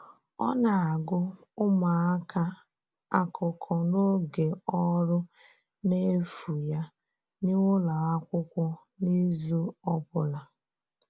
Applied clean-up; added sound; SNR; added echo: none; none; none; none.